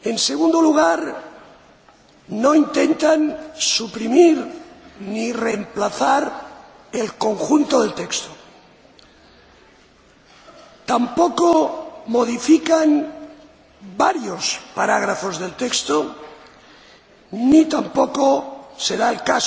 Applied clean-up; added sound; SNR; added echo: none; none; none; none.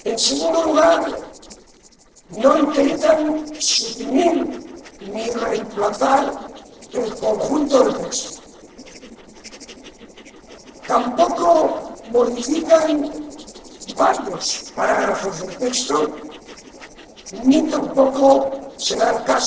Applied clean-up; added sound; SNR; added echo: neural separator model SepFormer DNS4.